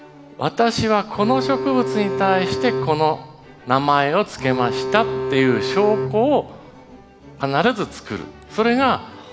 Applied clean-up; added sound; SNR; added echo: none; Bowed string instrument; 5 dB; none.